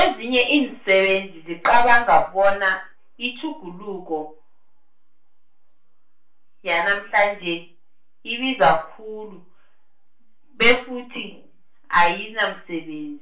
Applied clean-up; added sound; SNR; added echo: none; none; none; reverberation time 0.3 s.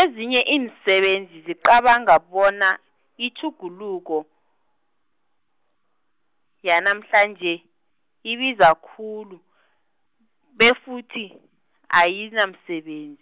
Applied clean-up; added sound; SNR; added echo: none; none; none; none.